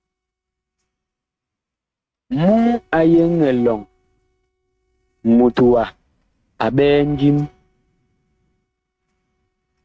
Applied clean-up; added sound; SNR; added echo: neural mask model RNNoise.